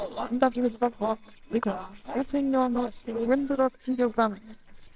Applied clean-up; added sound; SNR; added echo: neural separator model SepFormer WHAMR!.